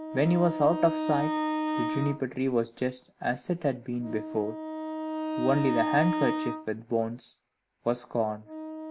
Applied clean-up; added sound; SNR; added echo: none; Wind instrument, woodwind instrument; 4 dB; none.